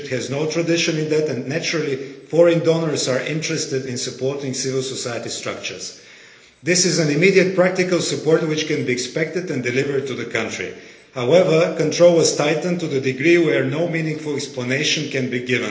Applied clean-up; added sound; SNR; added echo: none; none; none; reverberation time 1.0 s.